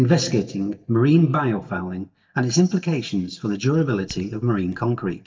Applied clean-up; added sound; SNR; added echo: neural mask model DeepFilterNet 3.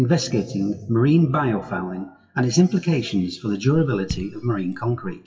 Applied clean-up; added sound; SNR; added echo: classical method WPE with log-MMSE.